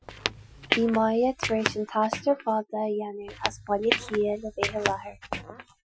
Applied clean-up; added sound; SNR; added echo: classical method Wiener filter.